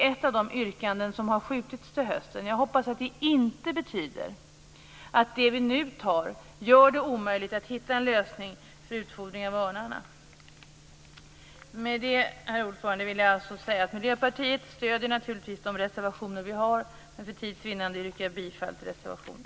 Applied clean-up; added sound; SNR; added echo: none; none; none; none.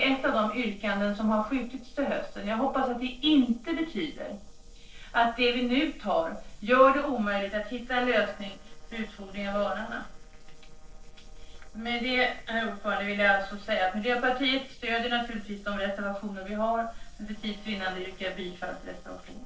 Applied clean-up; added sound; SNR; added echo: neural separator model SepFormer DNS4.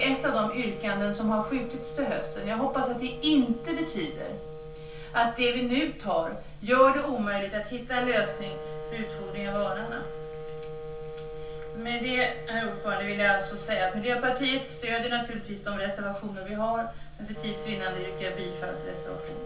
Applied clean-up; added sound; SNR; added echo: none; Wind instrument, woodwind instrument; 11 dB; reverberation time 0.3 s.